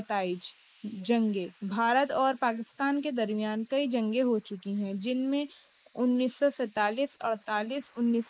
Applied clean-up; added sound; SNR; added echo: neural mask model Resemble Enhance denoiser.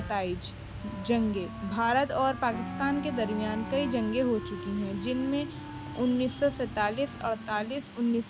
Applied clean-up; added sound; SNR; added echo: none; Wind instrument, woodwind instrument + Wind instrument, woodwind instrument; 12 dB; none.